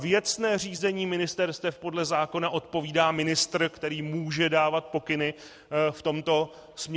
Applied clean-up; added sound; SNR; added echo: none; none; none; none.